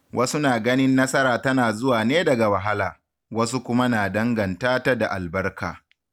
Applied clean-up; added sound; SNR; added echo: none; none; none; none.